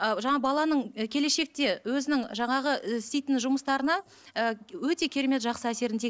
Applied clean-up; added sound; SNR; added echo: neural mask model Resemble Enhance denoiser.